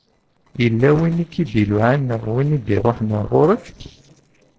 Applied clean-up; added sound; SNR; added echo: neural separator model SepFormer DNS4.